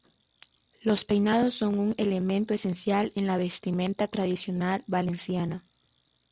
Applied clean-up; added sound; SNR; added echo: none; none; none; none.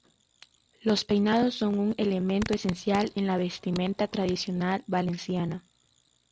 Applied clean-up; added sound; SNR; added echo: none; Fart; 15 dB; none.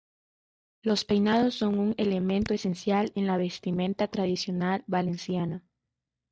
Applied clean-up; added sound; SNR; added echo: neural mask model DeepFilterNet 3.